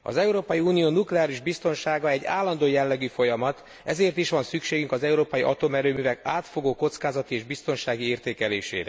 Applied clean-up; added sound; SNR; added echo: none; none; none; none.